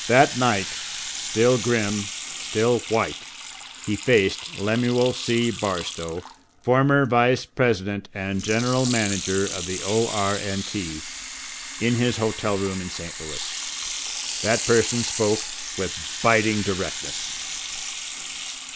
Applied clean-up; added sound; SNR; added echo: none; Sink (filling or washing) / Water tap, faucet; 8 dB; none.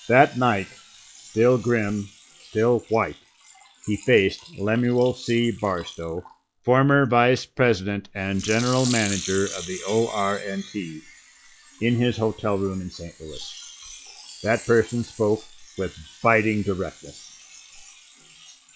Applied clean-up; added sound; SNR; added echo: classical method log-MMSE.